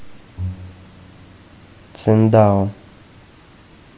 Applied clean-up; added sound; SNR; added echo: none; Bowed string instrument; 16 dB; none.